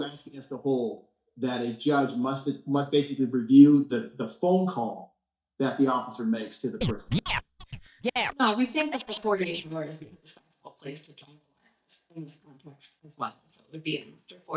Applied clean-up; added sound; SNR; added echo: neural mask model DeepFilterNet 3.